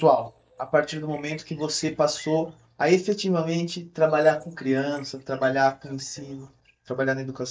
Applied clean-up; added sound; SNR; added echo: neural mask model DeepFilterNet 3.